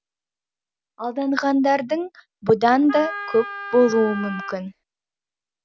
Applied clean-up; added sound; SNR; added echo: none; Wind instrument, woodwind instrument; 10 dB; none.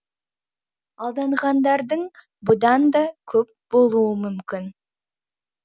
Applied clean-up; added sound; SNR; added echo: none; none; none; none.